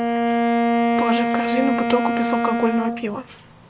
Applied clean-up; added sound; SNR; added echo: none; Bowed string instrument; -4 dB; none.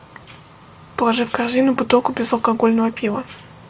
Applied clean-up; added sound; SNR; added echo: none; none; none; none.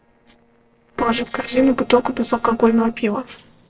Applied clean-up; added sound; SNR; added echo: neural separator model SepFormer DNS4.